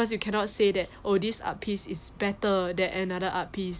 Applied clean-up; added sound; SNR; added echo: none; none; none; none.